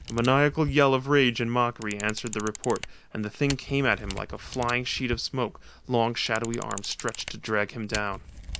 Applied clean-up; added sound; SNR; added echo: none; Camera; 13 dB; none.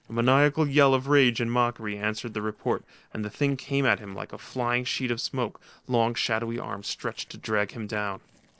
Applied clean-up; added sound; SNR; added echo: neural separator model SepFormer DNS4.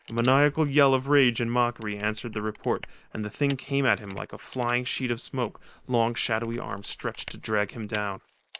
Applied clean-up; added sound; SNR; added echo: neural mask model Resemble Enhance denoiser.